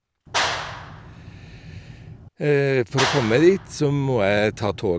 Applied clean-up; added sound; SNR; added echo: none; Clapping; 8 dB; none.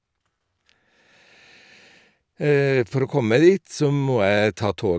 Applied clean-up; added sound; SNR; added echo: none; none; none; none.